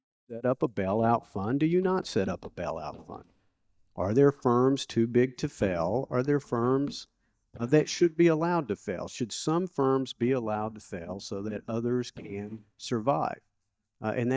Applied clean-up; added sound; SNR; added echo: neural mask model DeepFilterNet 3.